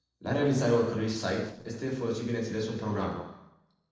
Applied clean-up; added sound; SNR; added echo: neural separator model SepFormer DNS4.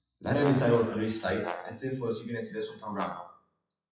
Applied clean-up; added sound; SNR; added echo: classical method WPE with log-MMSE.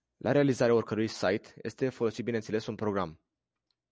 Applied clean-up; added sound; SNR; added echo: none; none; none; none.